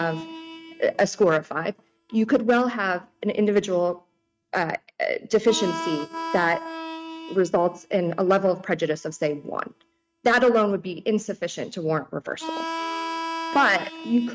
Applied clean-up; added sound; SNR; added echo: neural mask model RNNoise.